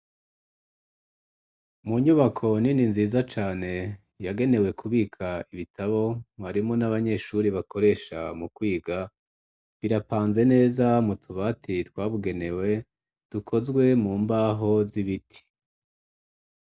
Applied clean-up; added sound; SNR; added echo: none; none; none; none.